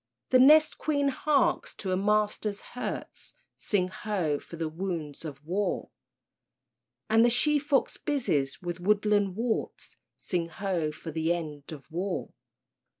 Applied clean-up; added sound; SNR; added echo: none; none; none; none.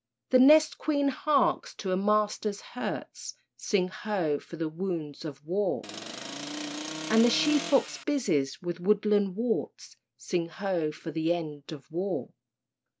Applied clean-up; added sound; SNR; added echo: none; Accelerating, revving, vroom; 8 dB; none.